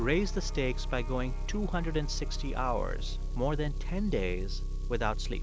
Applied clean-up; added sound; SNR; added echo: none; Engine; -1 dB; none.